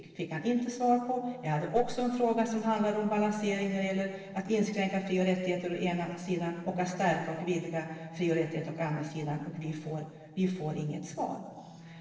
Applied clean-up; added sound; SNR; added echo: neural separator model SepFormer DNS4.